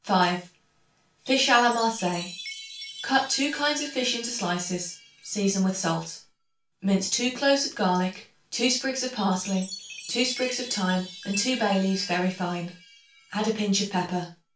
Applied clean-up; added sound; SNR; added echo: none; Chime; 16 dB; reverberation time 0.3 s.